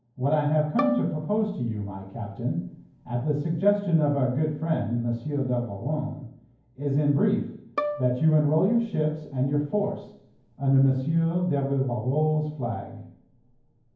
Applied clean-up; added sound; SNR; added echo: none; Bowed string instrument; 12 dB; reverberation time 0.9 s.